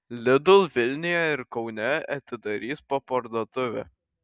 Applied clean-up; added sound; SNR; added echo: none; none; none; none.